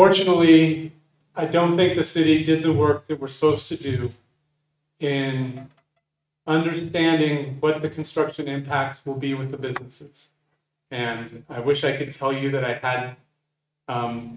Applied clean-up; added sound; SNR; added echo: neural mask model RNNoise.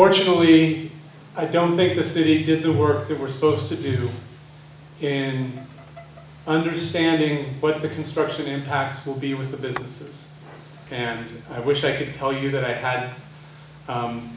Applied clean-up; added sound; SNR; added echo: none; Tap / Glass; 18 dB; none.